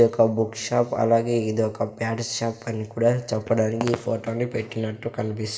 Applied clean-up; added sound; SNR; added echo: none; none; none; reverberation time 1.3 s.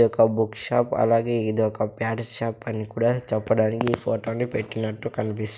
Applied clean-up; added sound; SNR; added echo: none; none; none; none.